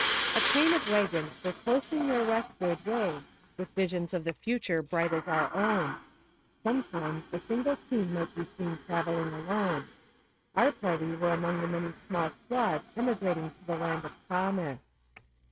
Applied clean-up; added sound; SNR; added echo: neural mask model RNNoise.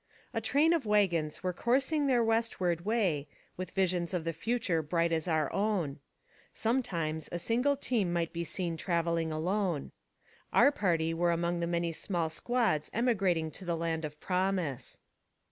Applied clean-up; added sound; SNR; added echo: none; none; none; none.